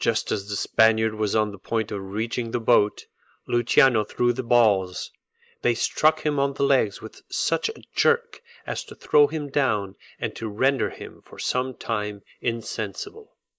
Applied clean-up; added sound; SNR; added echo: neural mask model Resemble Enhance denoiser.